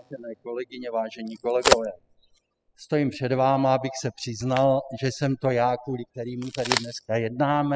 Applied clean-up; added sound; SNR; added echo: classical method spectral subtraction.